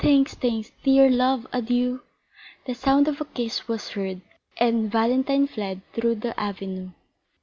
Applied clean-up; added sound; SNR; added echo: none; none; none; none.